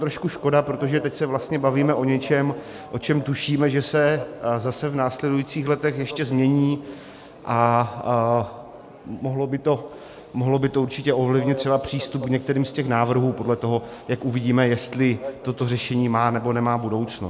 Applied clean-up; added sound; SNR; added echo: none; none; none; none.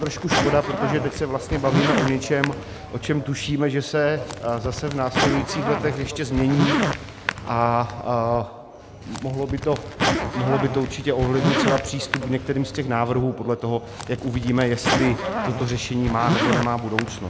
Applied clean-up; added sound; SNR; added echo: none; Zipper (clothing); 3 dB; none.